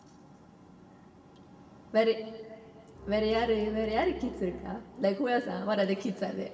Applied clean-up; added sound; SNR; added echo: none; Bowed string instrument; 14 dB; reverberation time 2.3 s.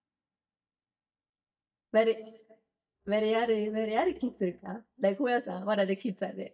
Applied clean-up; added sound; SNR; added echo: neural mask model DeepFilterNet 3.